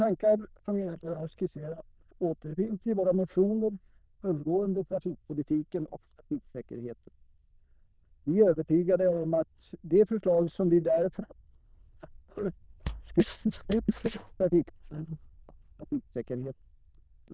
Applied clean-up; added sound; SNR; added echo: neural diffusion model UNIVERSE++.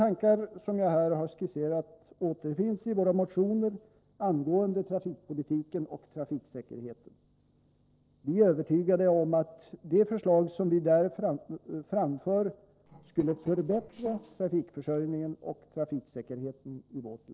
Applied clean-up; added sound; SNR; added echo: neural separator model SepFormer DNS4.